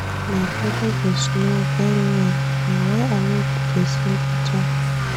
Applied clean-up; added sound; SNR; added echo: none; Accelerating, revving, vroom / Motor vehicle (road); -3 dB; none.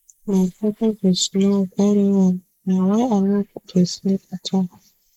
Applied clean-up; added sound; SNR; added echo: neural mask model Resemble Enhance denoiser.